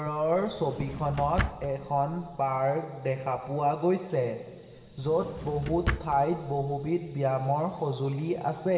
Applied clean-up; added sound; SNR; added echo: none; Drawer open or close; 8 dB; reverberation time 1.7 s.